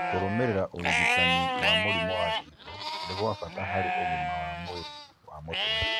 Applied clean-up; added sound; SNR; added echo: none; Livestock, farm animals, working animals; -5 dB; none.